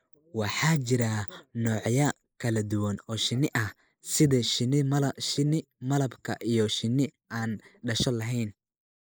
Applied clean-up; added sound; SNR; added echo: neural mask model Resemble Enhance denoiser.